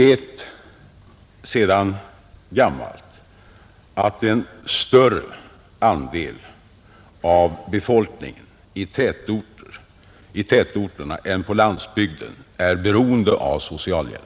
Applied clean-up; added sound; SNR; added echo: none; none; none; none.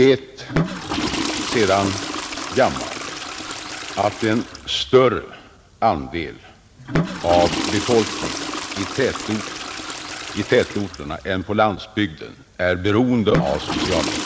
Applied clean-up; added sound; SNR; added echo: none; Toilet flush / Water; 6 dB; none.